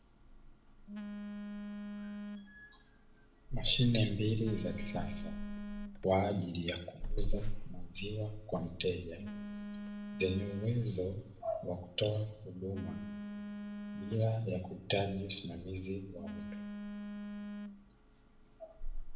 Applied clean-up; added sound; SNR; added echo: none; Telephone; 12 dB; reverberation time 0.6 s.